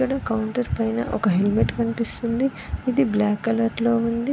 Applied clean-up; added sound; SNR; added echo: none; none; none; none.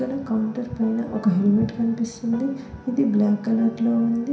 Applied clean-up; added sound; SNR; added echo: none; Piano; 20 dB; reverberation time 0.7 s.